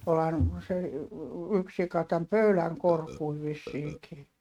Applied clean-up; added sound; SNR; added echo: neural mask model RNNoise.